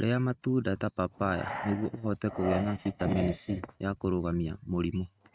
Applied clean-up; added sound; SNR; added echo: neural mask model RNNoise.